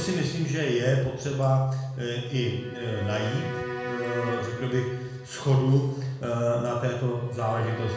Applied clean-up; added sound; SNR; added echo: none; Bowed string instrument; 11 dB; reverberation time 0.9 s.